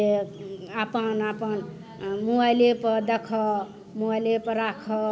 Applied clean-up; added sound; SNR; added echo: none; none; none; none.